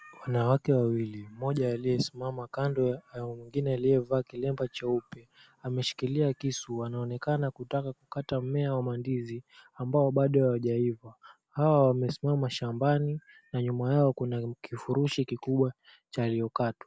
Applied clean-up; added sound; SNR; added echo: none; none; none; none.